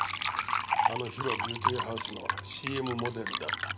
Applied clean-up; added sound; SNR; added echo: none; Fill (with liquid); -5 dB; none.